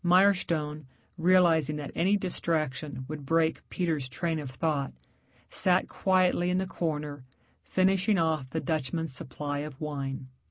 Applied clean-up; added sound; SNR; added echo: none; none; none; none.